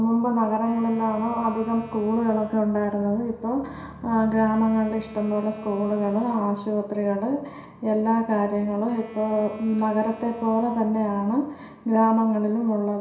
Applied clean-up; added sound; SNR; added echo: none; Wind instrument, woodwind instrument; 19 dB; reverberation time 0.7 s.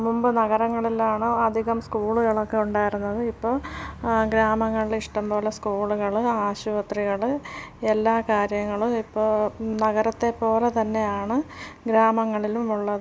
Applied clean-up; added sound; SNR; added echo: none; none; none; none.